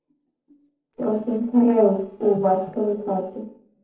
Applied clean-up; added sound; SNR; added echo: neural separator model SepFormer DNS4.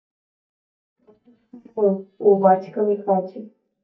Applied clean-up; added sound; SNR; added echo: neural mask model DeepFilterNet 3.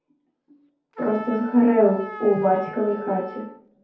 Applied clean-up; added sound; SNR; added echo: none; Trumpet; 15 dB; reverberation time 0.6 s.